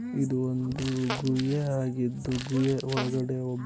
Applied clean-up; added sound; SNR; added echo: none; Crumpling, crinkling + Fart; 12 dB; none.